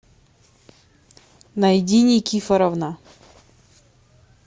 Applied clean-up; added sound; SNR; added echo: none; none; none; none.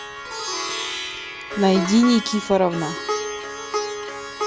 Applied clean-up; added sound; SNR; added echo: none; Plucked string instrument; 5 dB; none.